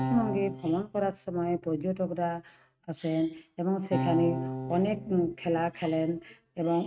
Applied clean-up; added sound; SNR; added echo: neural mask model RNNoise.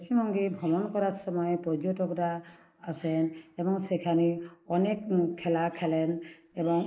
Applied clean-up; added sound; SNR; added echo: neural mask model Resemble Enhance denoiser.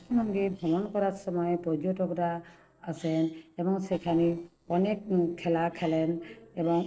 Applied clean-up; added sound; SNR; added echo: neural separator model SepFormer DNS4.